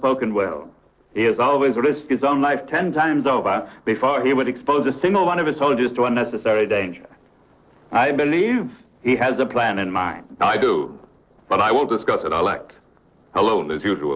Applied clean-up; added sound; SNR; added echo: neural separator model SepFormer DNS4.